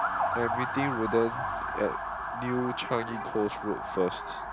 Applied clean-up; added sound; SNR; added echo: none; Motor vehicle (road) / Siren; 1 dB; none.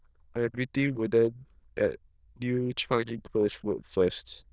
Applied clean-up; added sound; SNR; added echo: neural diffusion model UNIVERSE++.